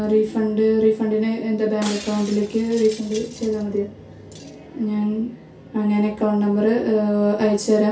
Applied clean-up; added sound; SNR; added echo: none; Shatter; 19 dB; reverberation time 0.3 s.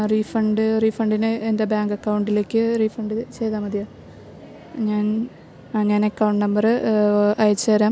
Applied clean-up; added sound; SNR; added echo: none; none; none; none.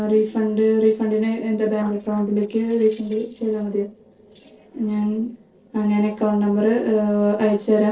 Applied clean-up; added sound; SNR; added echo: neural separator model SepFormer DNS4.